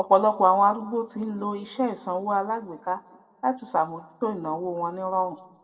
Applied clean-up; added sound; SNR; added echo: none; none; none; reverberation time 1.2 s.